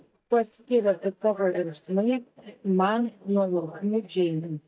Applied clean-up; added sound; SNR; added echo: neural mask model DeepFilterNet 3.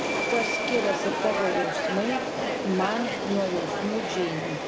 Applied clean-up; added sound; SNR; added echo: none; Subway, metro, underground; -1 dB; none.